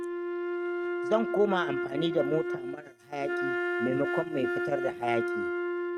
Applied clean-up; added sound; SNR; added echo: neural mask model RNNoise.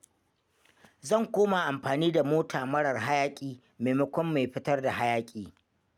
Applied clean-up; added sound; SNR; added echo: none; none; none; none.